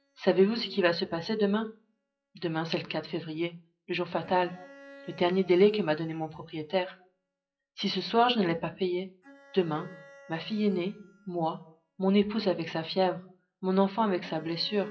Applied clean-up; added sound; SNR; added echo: classical method WPE with log-MMSE.